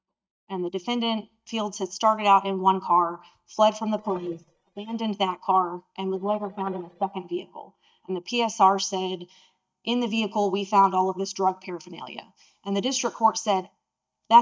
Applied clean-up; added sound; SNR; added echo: neural mask model DeepFilterNet 3.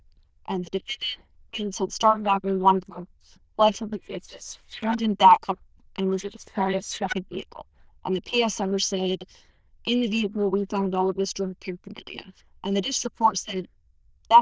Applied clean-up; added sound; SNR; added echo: neural diffusion model UNIVERSE++.